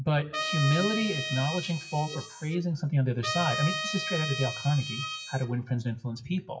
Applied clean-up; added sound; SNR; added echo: classical method WPE with log-MMSE.